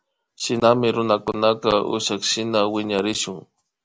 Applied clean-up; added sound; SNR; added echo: none; none; none; none.